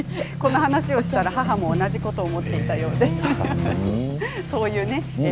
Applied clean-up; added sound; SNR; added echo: none; Motorcycle / Engine; 5 dB; none.